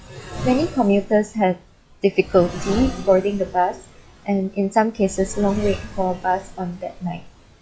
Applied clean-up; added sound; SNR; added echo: classical method log-MMSE.